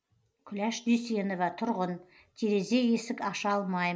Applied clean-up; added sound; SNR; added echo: none; none; none; none.